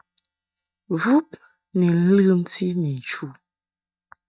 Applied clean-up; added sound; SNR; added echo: neural mask model DeepFilterNet 3.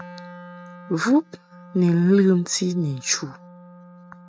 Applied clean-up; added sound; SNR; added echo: neural mask model RNNoise.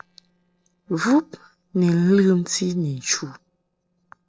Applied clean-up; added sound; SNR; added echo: neural separator model SepFormer DNS4.